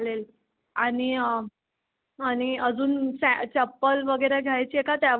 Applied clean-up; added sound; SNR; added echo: none; none; none; none.